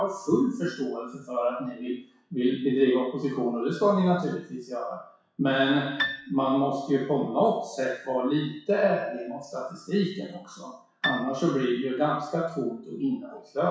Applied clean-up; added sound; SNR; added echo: classical method WPE with log-MMSE.